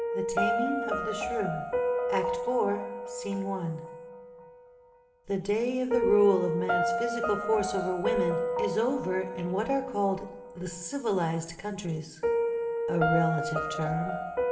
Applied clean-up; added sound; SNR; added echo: none; Piano; 1 dB; reverberation time 2.1 s.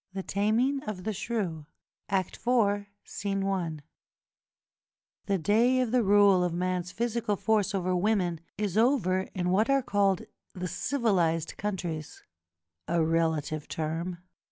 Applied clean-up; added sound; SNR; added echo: none; none; none; none.